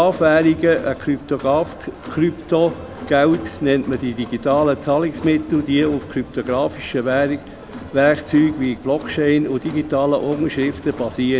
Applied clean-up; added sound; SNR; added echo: none; Crowd; 16 dB; none.